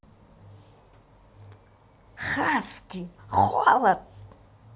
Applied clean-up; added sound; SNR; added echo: none; none; none; none.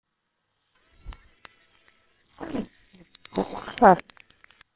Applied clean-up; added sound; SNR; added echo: neural separator model SepFormer WHAMR!.